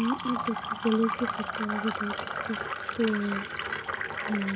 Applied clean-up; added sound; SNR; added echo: none; Fill (with liquid); 2 dB; none.